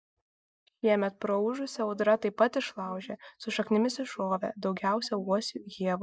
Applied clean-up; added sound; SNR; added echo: none; none; none; none.